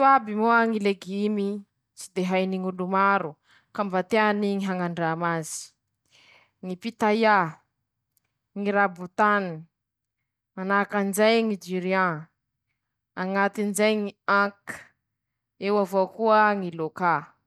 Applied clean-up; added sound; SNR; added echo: none; none; none; none.